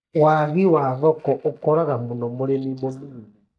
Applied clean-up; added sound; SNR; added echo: neural mask model DeepFilterNet 3.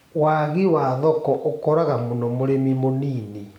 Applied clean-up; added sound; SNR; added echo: none; none; none; none.